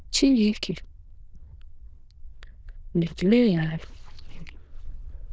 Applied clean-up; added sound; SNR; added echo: neural diffusion model UNIVERSE++.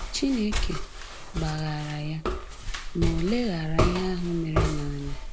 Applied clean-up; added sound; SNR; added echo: none; Walk, footsteps; 0 dB; none.